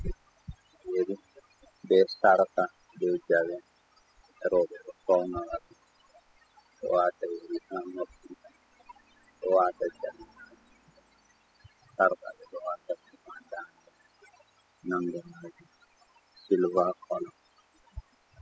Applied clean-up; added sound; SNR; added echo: classical method spectral subtraction.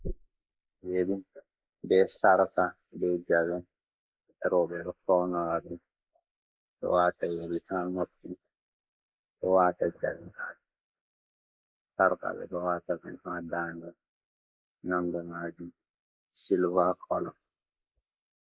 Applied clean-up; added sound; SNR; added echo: neural mask model Resemble Enhance denoiser.